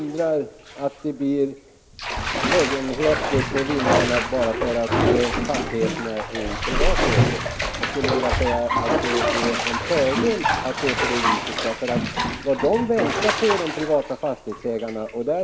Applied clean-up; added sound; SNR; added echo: none; Bathtub (filling or washing); -1 dB; none.